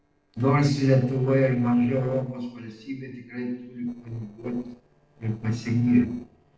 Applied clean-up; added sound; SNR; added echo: neural separator model SepFormer DNS4.